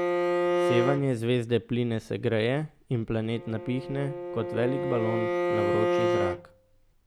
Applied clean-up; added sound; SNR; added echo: none; Bowed string instrument; 0 dB; none.